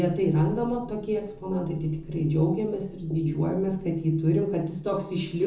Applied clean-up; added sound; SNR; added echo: none; none; none; reverberation time 0.7 s.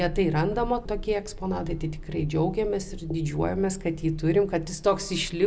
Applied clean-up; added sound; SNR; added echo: none; none; none; none.